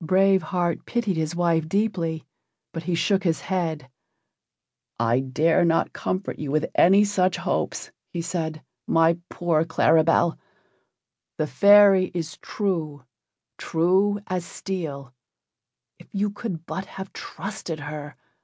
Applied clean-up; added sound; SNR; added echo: none; none; none; none.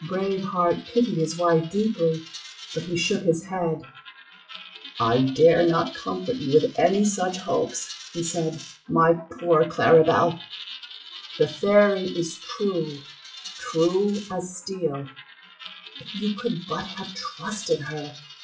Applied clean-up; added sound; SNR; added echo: classical method WPE with log-MMSE.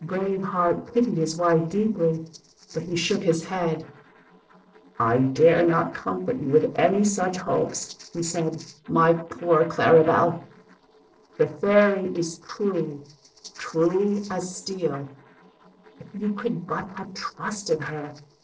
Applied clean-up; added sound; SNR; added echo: neural separator model SepFormer DNS4.